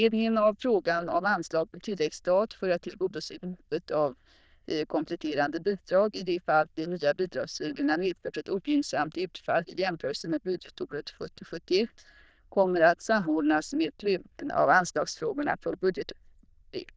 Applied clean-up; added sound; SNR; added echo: neural diffusion model UNIVERSE++.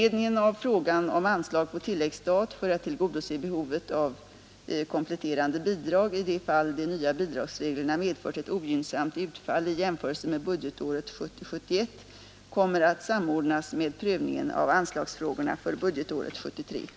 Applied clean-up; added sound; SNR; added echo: none; none; none; none.